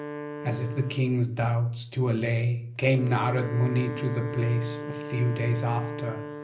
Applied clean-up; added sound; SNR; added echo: none; Wind instrument, woodwind instrument; 11 dB; reverberation time 0.5 s.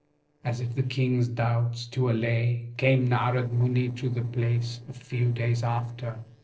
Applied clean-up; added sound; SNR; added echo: neural separator model SepFormer DNS4.